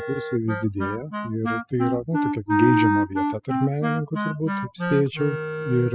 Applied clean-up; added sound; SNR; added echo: classical method spectral subtraction.